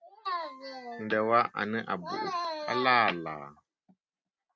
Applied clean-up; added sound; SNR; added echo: none; none; none; none.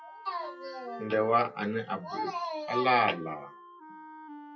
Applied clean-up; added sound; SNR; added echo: classical method WPE with log-MMSE.